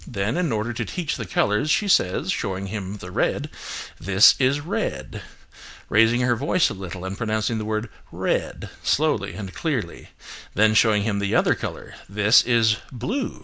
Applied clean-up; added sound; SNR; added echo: none; none; none; none.